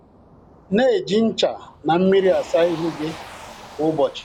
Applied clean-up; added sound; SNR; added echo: none; Motor vehicle (road); 19 dB; none.